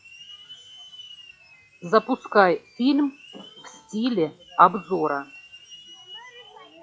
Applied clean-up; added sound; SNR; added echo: classical method log-MMSE.